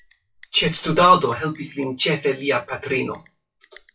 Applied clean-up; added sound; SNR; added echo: classical method WPE with log-MMSE.